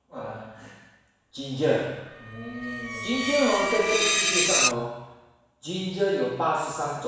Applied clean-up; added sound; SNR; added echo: none; Screech; 0 dB; reverberation time 1.1 s.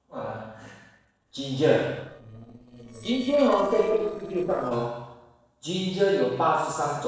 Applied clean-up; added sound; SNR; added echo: neural separator model SepFormer DNS4.